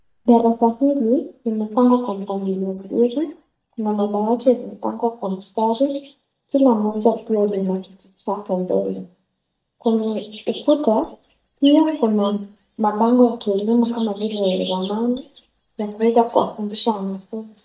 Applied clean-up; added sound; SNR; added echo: neural mask model DeepFilterNet 3.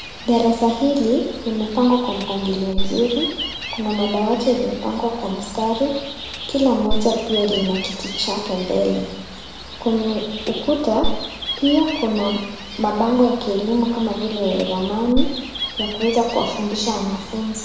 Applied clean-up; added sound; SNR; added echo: none; Gull, seagull; 7 dB; reverberation time 1.0 s.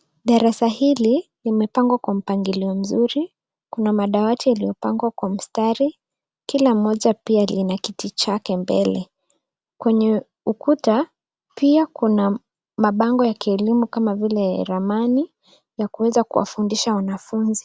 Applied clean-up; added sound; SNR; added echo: none; none; none; none.